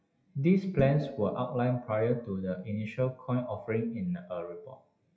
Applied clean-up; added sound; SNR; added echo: classical method WPE with log-MMSE.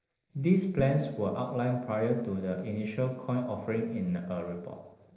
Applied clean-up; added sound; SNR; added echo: neural separator model SepFormer DNS4.